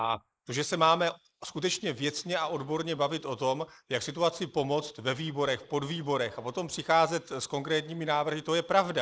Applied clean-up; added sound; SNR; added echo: neural mask model Resemble Enhance denoiser.